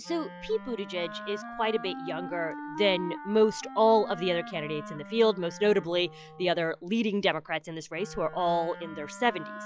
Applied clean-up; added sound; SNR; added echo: classical method log-MMSE.